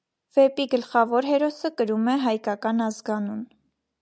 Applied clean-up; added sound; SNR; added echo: none; none; none; none.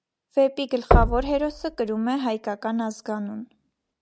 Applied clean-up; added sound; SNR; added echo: none; Knock; 1 dB; none.